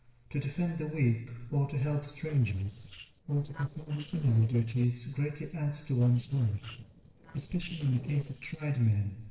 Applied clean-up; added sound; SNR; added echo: neural separator model SepFormer DNS4.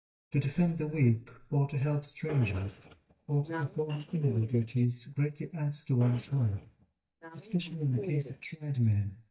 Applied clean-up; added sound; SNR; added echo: neural mask model DeepFilterNet 3.